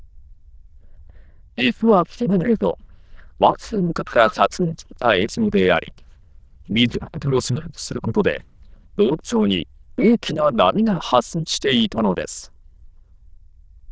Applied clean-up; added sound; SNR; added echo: neural diffusion model UNIVERSE++.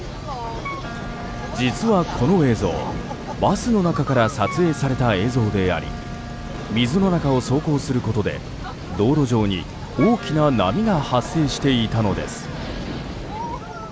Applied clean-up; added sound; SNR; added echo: none; Wind instrument, woodwind instrument; 16 dB; none.